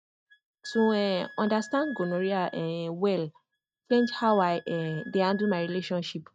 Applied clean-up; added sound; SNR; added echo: neural mask model RNNoise.